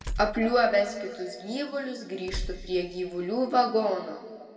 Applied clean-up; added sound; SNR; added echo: none; Tools; 12 dB; reverberation time 1.9 s.